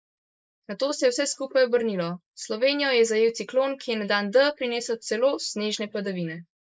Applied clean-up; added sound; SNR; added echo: neural mask model Resemble Enhance denoiser.